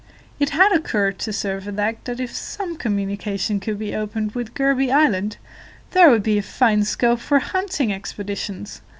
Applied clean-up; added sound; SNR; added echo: none; none; none; none.